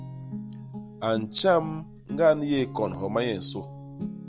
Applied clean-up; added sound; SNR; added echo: none; Guitar; 11 dB; none.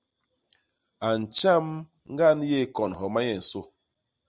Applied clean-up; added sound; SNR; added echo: none; none; none; none.